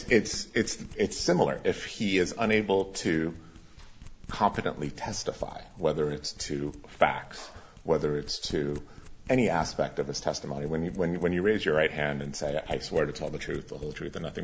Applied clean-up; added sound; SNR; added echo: none; Domestic sounds, home sounds; 17 dB; none.